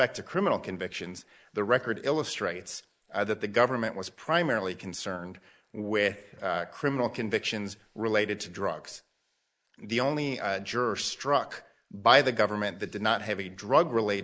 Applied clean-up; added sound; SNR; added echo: neural mask model Resemble Enhance denoiser.